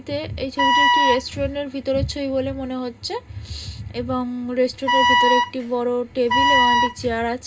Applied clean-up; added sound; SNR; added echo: none; Wind instrument, woodwind instrument; -5 dB; reverberation time 0.2 s.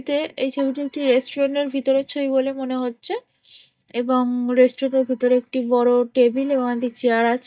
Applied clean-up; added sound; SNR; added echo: neural mask model DeepFilterNet 3.